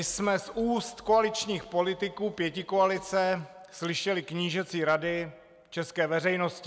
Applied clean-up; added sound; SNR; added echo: none; none; none; none.